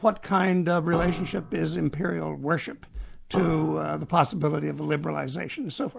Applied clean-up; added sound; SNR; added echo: none; Piano; 13 dB; none.